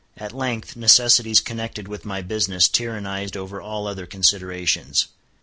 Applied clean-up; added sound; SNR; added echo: none; none; none; none.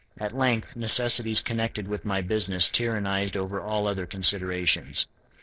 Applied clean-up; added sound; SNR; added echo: neural separator model SepFormer DNS4.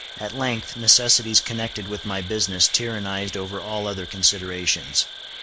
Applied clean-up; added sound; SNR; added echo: none; Insect; 13 dB; none.